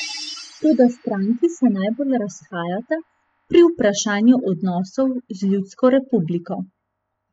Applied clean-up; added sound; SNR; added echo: classical method spectral subtraction.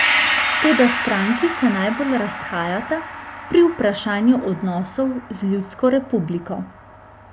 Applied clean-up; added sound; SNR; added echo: none; Gong; 5 dB; none.